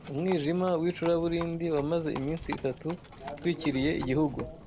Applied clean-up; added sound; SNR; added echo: none; Livestock, farm animals, working animals; 14 dB; none.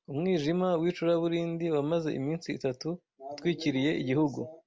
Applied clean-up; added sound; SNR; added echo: none; none; none; none.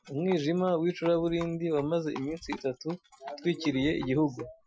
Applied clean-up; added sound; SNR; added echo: classical method Wiener filter.